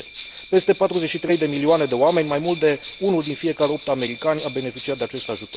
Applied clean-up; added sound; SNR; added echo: none; Bell; 4 dB; none.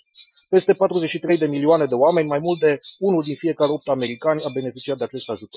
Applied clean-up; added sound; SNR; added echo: classical method Wiener filter.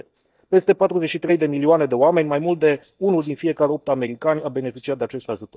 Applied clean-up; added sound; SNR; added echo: neural mask model DeepFilterNet 3.